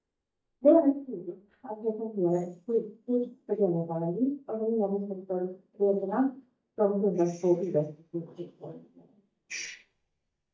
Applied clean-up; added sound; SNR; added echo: neural mask model DeepFilterNet 3.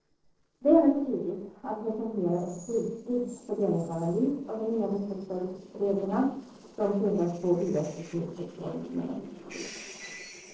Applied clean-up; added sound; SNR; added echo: neural separator model SepFormer DNS4.